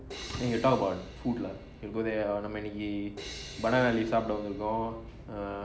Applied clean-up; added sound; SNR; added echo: none; Crash cymbal + Thump, thud; 16 dB; none.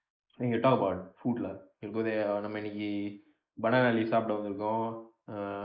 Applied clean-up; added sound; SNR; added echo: neural mask model Resemble Enhance denoiser.